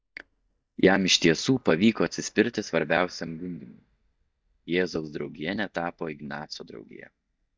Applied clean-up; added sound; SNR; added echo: neural mask model DeepFilterNet 3.